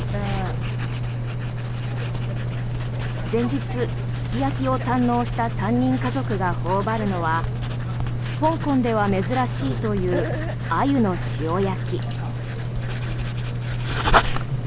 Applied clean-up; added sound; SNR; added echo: none; Writing; -1 dB; none.